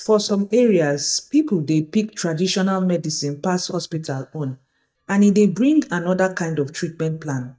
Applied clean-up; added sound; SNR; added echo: neural mask model DeepFilterNet 3.